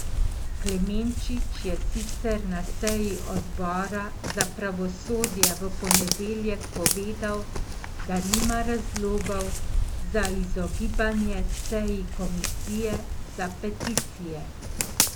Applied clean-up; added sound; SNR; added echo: none; Walk, footsteps; -2 dB; none.